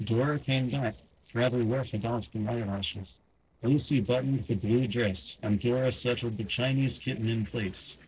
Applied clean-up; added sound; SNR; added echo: neural separator model SepFormer DNS4.